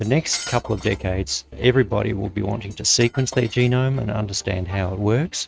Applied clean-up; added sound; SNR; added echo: neural mask model RNNoise.